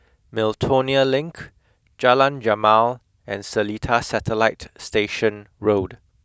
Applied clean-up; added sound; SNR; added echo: none; none; none; none.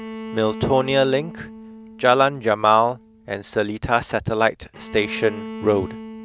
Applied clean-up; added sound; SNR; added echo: none; Bowed string instrument; 15 dB; none.